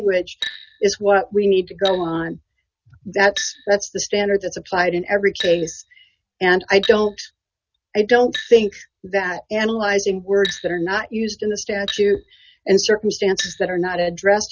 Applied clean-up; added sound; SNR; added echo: none; Glass; 16 dB; none.